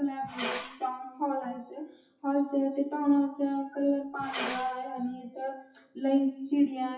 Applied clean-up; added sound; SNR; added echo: classical method WPE with log-MMSE.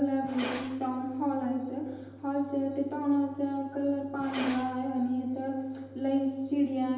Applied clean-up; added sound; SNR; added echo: none; Glass; 16 dB; reverberation time 1.0 s.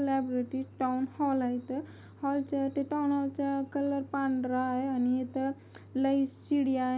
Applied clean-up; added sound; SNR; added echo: none; none; none; none.